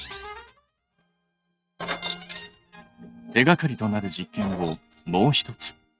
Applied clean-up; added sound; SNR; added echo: neural mask model RNNoise.